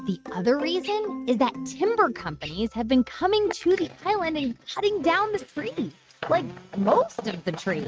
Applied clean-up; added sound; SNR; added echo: neural mask model RNNoise.